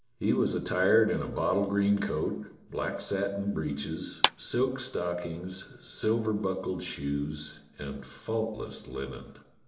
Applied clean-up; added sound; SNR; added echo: none; Clapping; 3 dB; reverberation time 0.6 s.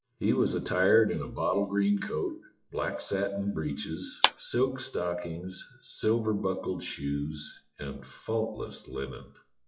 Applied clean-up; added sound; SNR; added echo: classical method WPE with log-MMSE.